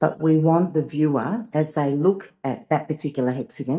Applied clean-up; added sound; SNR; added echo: neural mask model DeepFilterNet 3.